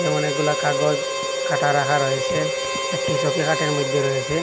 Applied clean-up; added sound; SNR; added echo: none; Harmonica; 1 dB; none.